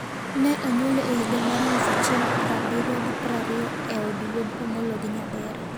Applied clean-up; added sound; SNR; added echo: none; Traffic noise, roadway noise; 0 dB; none.